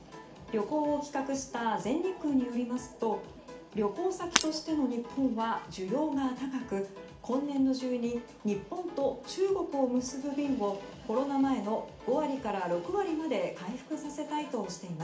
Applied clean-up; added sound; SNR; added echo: none; Shatter; 4 dB; reverberation time 0.4 s.